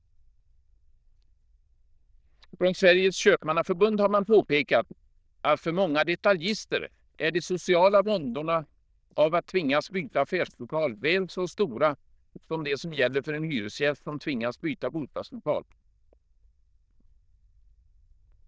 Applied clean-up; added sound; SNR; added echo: neural diffusion model UNIVERSE++.